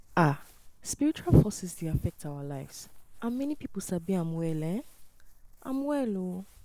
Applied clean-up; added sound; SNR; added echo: none; Crumpling, crinkling; 17 dB; none.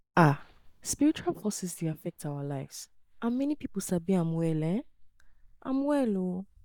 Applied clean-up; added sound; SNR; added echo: neural mask model DeepFilterNet 3.